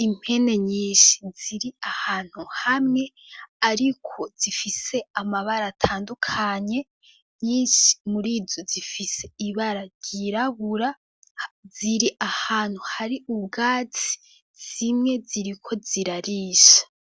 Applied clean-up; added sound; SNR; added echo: none; none; none; none.